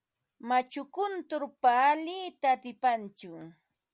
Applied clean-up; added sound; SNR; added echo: none; none; none; none.